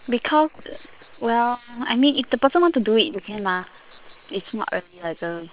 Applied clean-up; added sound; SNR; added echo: neural separator model SepFormer WHAM!.